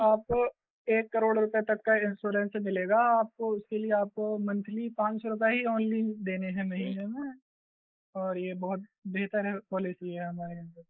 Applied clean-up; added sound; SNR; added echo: neural mask model Resemble Enhance denoiser.